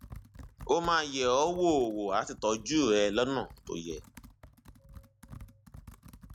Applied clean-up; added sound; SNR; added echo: none; Computer keyboard; 19 dB; none.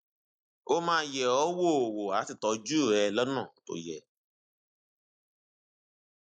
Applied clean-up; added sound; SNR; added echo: neural mask model Resemble Enhance denoiser.